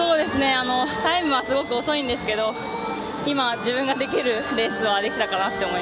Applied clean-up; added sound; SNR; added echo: none; Alarm; 13 dB; none.